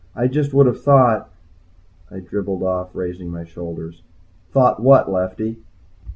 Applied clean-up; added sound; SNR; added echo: none; none; none; none.